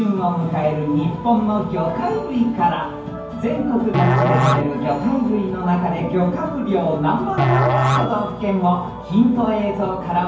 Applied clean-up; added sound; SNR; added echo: none; Musical instrument; 2 dB; reverberation time 0.9 s.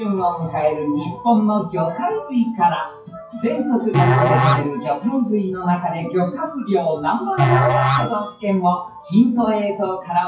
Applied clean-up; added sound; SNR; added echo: classical method WPE with log-MMSE.